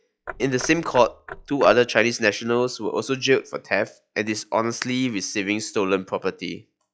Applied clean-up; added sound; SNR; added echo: classical method log-MMSE.